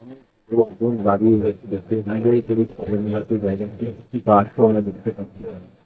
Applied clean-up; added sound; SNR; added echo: neural mask model DeepFilterNet 3.